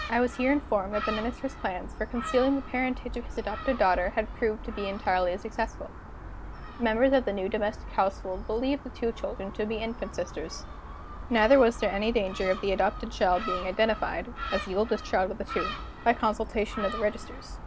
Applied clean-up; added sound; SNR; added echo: none; Gull, seagull; 10 dB; none.